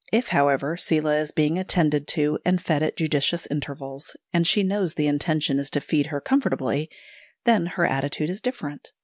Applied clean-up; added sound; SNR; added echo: none; none; none; none.